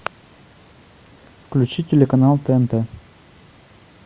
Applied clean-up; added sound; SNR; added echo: none; none; none; none.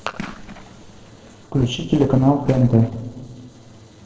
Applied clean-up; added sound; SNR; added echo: neural separator model SepFormer DNS4.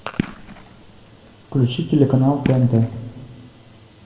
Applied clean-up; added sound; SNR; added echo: none; Fireworks; 11 dB; reverberation time 1.6 s.